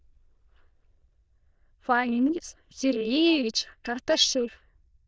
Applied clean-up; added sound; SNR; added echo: neural diffusion model UNIVERSE++.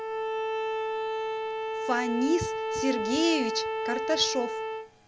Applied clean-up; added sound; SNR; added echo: none; Bowed string instrument; 0 dB; none.